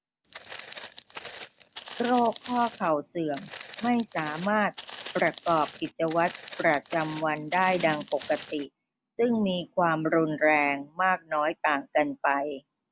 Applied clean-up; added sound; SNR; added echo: none; Walk, footsteps; 16 dB; none.